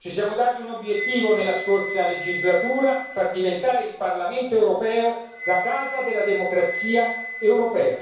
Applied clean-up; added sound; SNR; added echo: none; Wind instrument, woodwind instrument; 10 dB; reverberation time 0.6 s.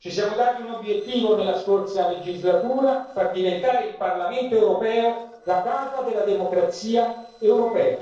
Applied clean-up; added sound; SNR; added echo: neural separator model SepFormer DNS4.